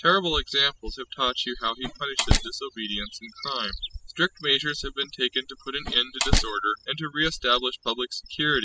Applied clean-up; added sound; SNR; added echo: classical method spectral subtraction.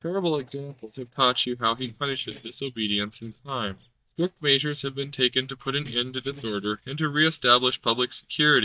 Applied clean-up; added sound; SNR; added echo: neural mask model DeepFilterNet 3.